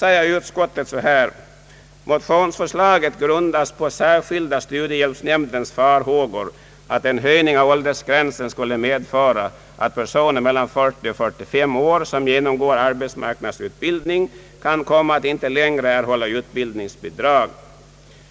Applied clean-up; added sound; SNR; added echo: none; none; none; none.